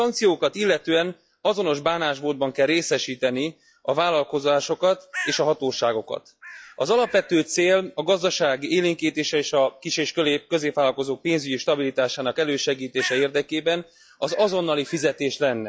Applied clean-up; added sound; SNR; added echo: classical method log-MMSE.